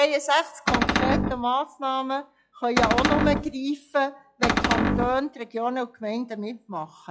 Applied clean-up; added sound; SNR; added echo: classical method log-MMSE.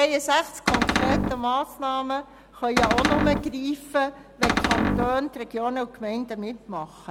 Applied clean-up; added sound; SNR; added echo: none; Cupboard open or close; -3 dB; none.